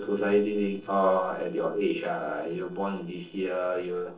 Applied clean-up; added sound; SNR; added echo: neural separator model SepFormer DNS4.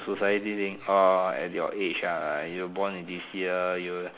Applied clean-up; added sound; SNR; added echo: none; none; none; none.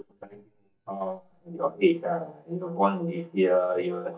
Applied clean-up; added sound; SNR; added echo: neural mask model DeepFilterNet 3.